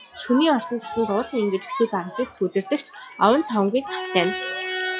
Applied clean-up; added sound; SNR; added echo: classical method log-MMSE.